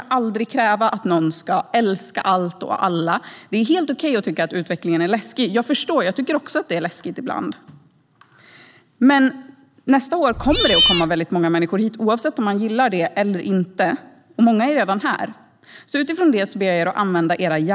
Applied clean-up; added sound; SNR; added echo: none; Cat; -3 dB; none.